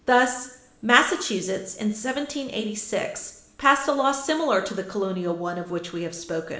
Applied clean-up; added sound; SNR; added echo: none; none; none; reverberation time 0.7 s.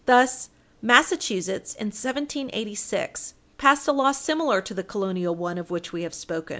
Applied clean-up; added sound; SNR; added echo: none; none; none; none.